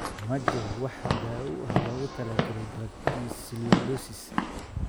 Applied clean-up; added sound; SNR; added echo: none; Walk, footsteps / Siren; -3 dB; none.